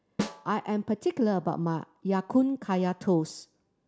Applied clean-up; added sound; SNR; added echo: none; Snare drum; 10 dB; none.